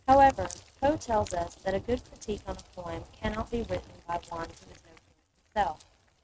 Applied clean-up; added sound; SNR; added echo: neural mask model RNNoise.